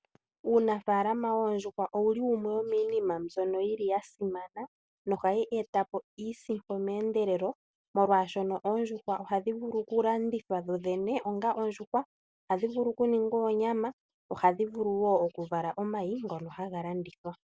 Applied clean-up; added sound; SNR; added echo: none; none; none; none.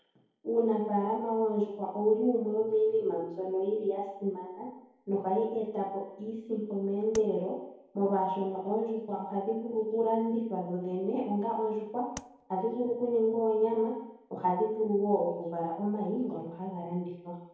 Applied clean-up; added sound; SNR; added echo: none; Tap; 15 dB; reverberation time 1.9 s.